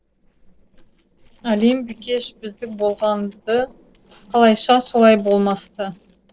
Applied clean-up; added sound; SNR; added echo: neural separator model SepFormer DNS4.